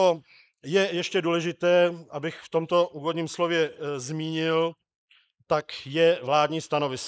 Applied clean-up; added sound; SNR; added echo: neural mask model Resemble Enhance denoiser.